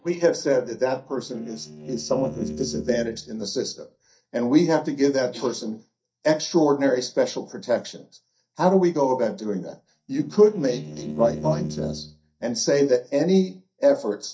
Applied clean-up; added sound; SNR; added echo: neural mask model DeepFilterNet 3.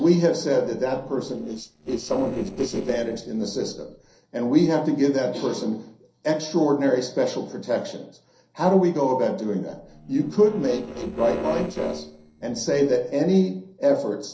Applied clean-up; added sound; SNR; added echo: neural separator model SepFormer DNS4.